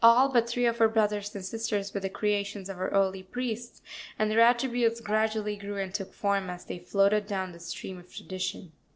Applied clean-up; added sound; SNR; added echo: neural separator model SepFormer DNS4.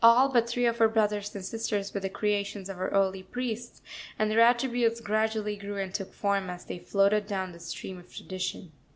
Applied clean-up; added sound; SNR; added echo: none; none; none; none.